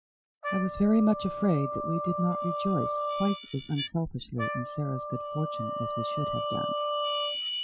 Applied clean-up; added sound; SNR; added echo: classical method Wiener filter.